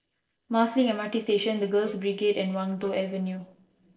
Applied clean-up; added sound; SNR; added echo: neural separator model SepFormer DNS4.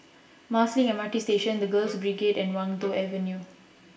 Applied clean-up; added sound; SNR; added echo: none; Wind instrument, woodwind instrument; 19 dB; reverberation time 0.7 s.